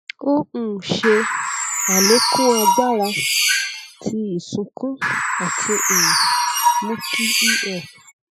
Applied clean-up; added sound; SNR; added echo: classical method Wiener filter.